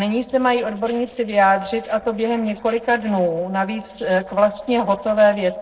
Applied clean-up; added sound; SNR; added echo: neural separator model SepFormer DNS4.